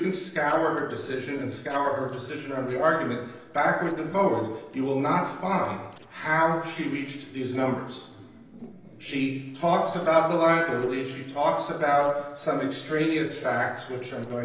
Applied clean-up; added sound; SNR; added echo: neural separator model SepFormer DNS4.